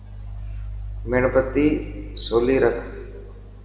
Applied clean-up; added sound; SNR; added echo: none; none; none; reverberation time 1.6 s.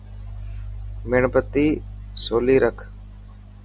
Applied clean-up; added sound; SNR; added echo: none; none; none; none.